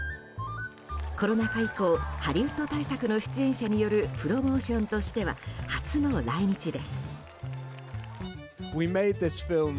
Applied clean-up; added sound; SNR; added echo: none; none; none; none.